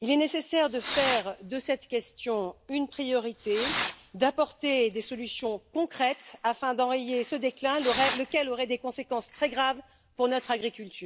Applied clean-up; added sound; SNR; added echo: none; Fireworks; 10 dB; none.